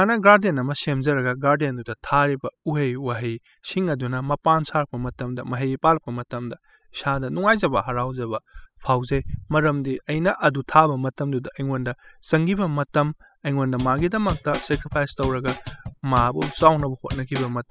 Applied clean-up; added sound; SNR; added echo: classical method spectral subtraction.